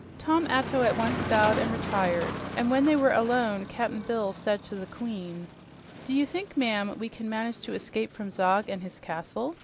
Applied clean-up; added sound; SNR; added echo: none; Motor vehicle (road); 9 dB; none.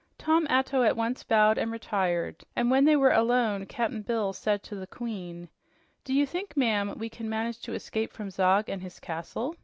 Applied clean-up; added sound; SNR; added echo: none; none; none; none.